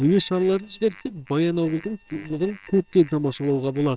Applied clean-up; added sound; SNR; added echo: neural separator model SepFormer WHAMR!.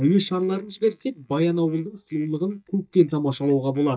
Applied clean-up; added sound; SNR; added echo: neural mask model DeepFilterNet 3.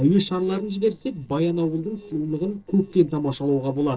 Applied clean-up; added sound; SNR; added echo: neural separator model SepFormer DNS4.